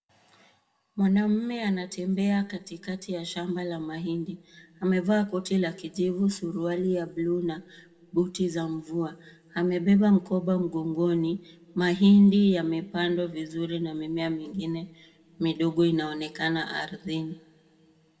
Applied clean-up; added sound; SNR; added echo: none; none; none; reverberation time 1.3 s.